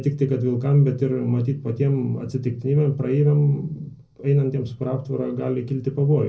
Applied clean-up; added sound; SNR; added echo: none; none; none; reverberation time 0.4 s.